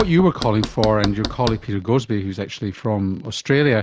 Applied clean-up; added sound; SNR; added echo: none; Knock; 12 dB; none.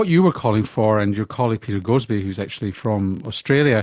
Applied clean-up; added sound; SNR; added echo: none; none; none; none.